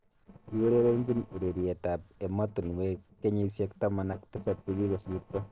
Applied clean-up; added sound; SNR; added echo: neural separator model SepFormer DNS4.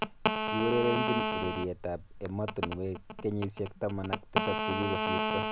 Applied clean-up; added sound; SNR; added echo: none; Telephone; -1 dB; none.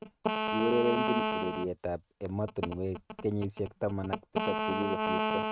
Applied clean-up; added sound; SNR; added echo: neural mask model RNNoise.